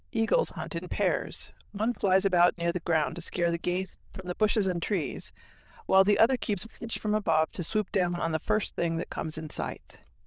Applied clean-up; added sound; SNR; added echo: neural diffusion model UNIVERSE++.